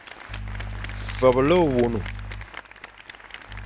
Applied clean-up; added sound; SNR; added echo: none; Applause; 16 dB; none.